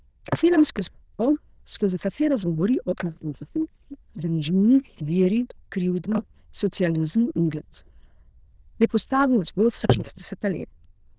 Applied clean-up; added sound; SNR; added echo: neural diffusion model UNIVERSE++.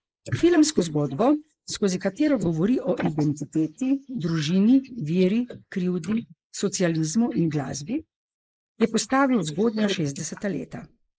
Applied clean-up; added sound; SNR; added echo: neural mask model Resemble Enhance denoiser.